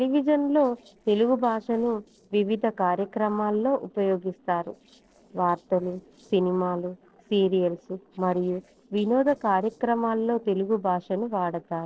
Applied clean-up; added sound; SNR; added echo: neural separator model SepFormer DNS4.